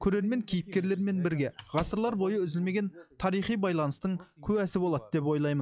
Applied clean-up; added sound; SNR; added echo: classical method log-MMSE.